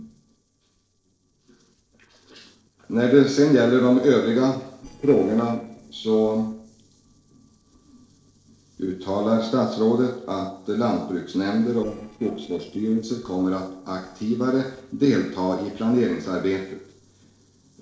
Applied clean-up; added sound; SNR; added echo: neural separator model SepFormer DNS4.